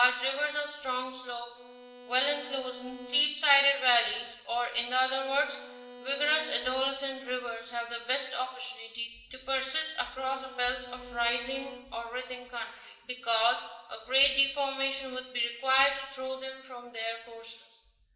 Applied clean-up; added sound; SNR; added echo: none; Bowed string instrument; 17 dB; reverberation time 0.8 s.